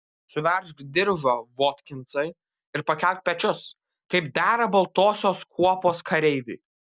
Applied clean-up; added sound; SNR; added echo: none; none; none; none.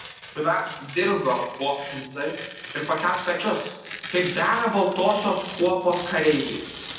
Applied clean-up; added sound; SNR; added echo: none; Tearing; 14 dB; reverberation time 0.9 s.